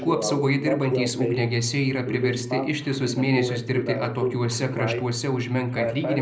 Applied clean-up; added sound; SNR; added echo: none; none; none; reverberation time 0.5 s.